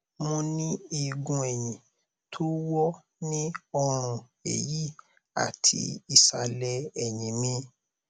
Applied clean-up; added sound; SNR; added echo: none; none; none; none.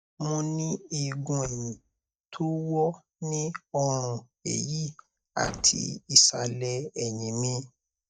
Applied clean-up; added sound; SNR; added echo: neural mask model DeepFilterNet 3.